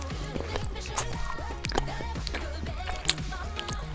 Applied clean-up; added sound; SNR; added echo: none; Chewing, mastication; 1 dB; none.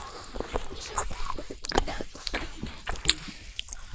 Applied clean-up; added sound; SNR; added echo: neural mask model Resemble Enhance denoiser.